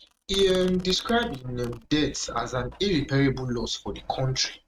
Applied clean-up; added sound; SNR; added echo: neural mask model RNNoise.